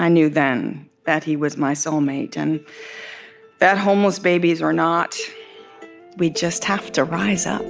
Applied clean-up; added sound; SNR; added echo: none; none; none; none.